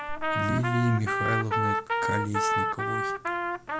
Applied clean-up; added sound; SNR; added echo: none; Trumpet; -2 dB; none.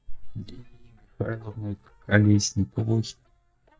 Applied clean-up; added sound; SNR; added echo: neural mask model DeepFilterNet 3.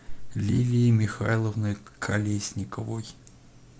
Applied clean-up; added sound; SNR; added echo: none; none; none; none.